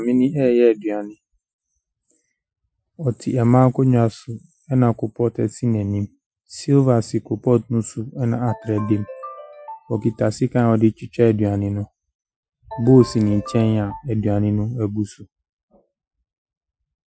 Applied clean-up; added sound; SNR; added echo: classical method Wiener filter.